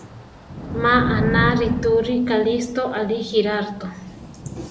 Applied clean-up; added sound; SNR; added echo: none; Thunder / Rain; 6 dB; none.